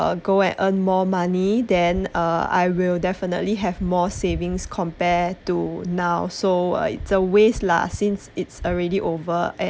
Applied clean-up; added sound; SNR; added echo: none; none; none; none.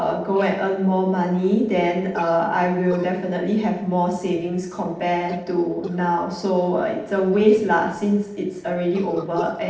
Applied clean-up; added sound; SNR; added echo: neural separator model SepFormer DNS4.